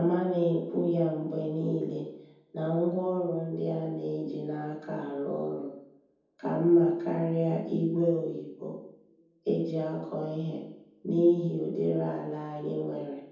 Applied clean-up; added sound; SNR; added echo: none; none; none; reverberation time 0.9 s.